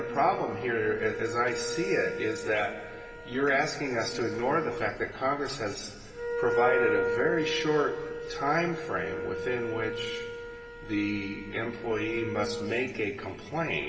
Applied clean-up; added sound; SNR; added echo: none; Wind instrument, woodwind instrument; 5 dB; reverberation time 2.9 s.